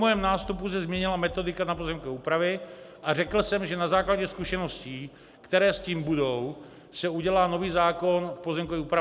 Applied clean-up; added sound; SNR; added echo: none; none; none; none.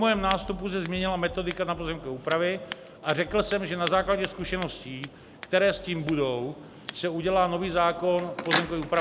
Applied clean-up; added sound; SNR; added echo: none; Scissors; 11 dB; none.